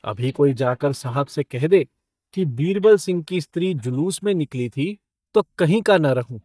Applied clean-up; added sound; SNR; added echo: neural mask model DeepFilterNet 3.